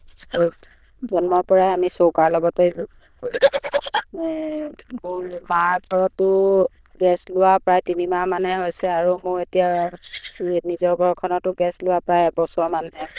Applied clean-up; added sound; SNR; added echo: neural diffusion model UNIVERSE++.